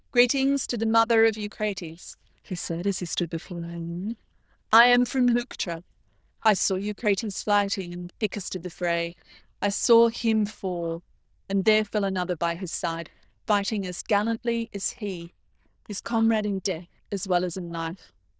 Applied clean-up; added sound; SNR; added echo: neural diffusion model UNIVERSE++.